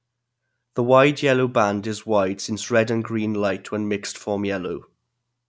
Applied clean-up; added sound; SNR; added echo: none; none; none; none.